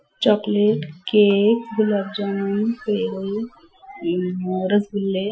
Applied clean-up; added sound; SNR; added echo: classical method Wiener filter.